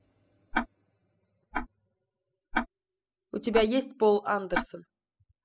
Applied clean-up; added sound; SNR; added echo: classical method spectral subtraction.